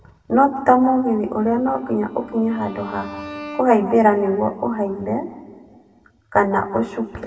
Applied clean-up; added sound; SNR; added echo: none; Bowed string instrument; 18 dB; reverberation time 1.3 s.